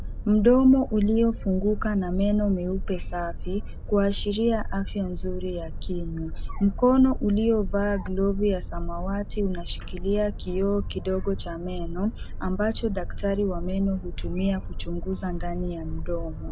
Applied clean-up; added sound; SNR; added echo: none; Boat, Water vehicle; 5 dB; none.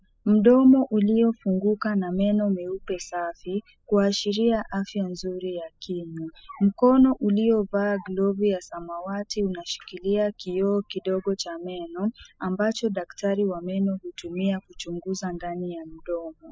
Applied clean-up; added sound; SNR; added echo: classical method spectral subtraction.